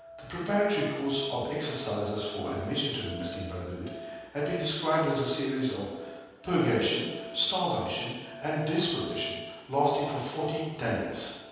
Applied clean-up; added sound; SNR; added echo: none; Musical instrument; 15 dB; reverberation time 1.2 s.